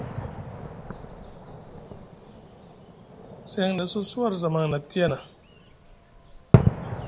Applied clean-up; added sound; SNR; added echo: none; Fireworks; -2 dB; none.